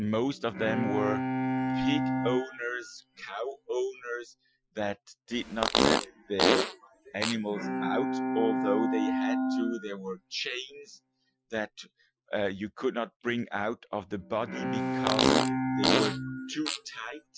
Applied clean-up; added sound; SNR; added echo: classical method Wiener filter.